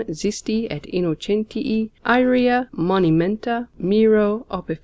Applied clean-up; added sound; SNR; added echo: none; none; none; none.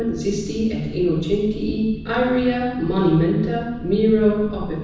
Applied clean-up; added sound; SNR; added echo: none; Boat, Water vehicle; 14 dB; reverberation time 1.1 s.